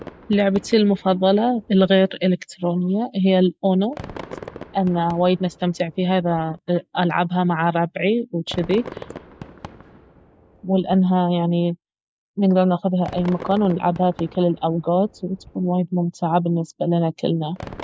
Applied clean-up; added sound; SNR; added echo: none; Fireworks; 20 dB; none.